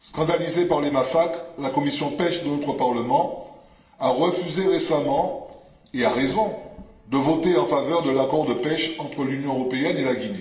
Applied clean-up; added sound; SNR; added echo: none; none; none; reverberation time 0.9 s.